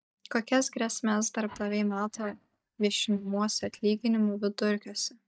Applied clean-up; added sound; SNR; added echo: neural mask model DeepFilterNet 3.